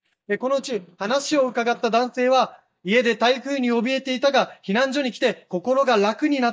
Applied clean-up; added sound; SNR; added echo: neural mask model DeepFilterNet 3.